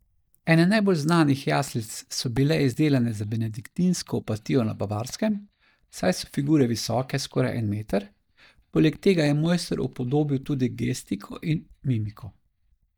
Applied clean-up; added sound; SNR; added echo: neural mask model DeepFilterNet 3.